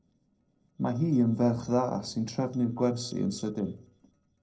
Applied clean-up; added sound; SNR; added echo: neural separator model SepFormer DNS4.